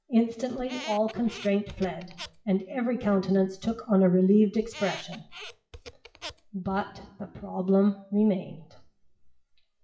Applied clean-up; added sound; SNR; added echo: classical method WPE with log-MMSE.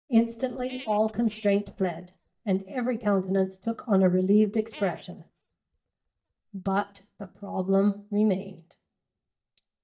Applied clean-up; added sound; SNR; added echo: neural mask model DeepFilterNet 3.